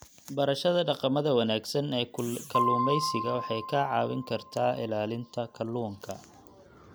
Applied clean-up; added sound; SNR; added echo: none; Piano; 4 dB; none.